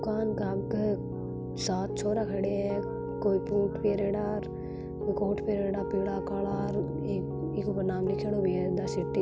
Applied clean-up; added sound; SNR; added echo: none; Piano; 3 dB; none.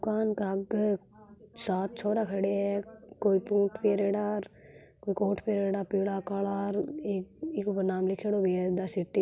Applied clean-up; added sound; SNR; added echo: none; none; none; none.